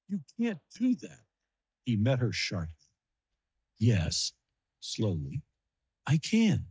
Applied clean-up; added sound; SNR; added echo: neural mask model DeepFilterNet 3.